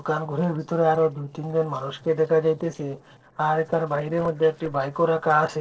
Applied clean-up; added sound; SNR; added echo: neural separator model SepFormer DNS4.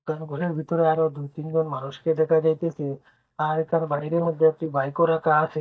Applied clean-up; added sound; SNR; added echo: neural mask model DeepFilterNet 3.